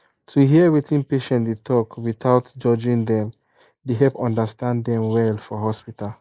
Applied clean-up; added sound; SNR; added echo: neural mask model Resemble Enhance denoiser.